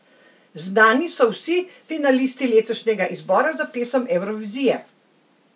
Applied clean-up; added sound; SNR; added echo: none; none; none; none.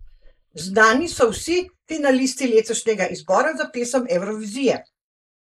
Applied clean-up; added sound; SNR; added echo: neural mask model Resemble Enhance denoiser.